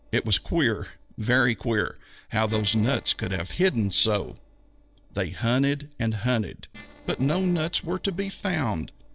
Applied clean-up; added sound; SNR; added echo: neural separator model SepFormer DNS4.